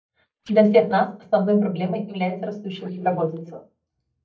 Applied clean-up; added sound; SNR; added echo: neural mask model DeepFilterNet 3.